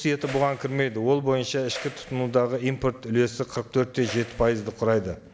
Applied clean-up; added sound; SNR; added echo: none; Whoosh, swoosh, swish; 17 dB; none.